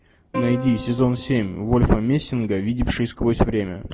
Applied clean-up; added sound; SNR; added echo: none; Plucked string instrument; 12 dB; none.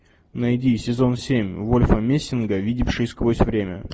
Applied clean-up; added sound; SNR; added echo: none; none; none; none.